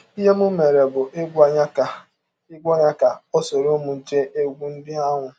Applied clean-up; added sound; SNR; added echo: none; none; none; none.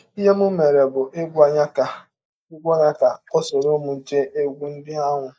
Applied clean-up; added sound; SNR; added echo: neural mask model Resemble Enhance denoiser.